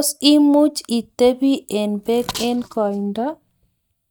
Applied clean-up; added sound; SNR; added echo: neural mask model DeepFilterNet 3.